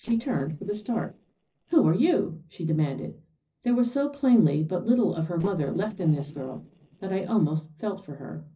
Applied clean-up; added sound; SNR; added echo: neural separator model SepFormer DNS4.